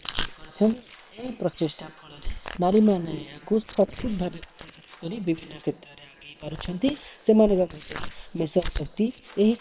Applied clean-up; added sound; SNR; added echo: neural separator model SepFormer WHAM!.